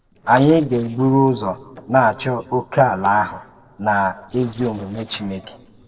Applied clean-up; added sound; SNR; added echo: neural separator model SepFormer DNS4.